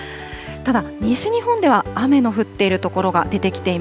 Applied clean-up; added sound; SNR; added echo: none; none; none; none.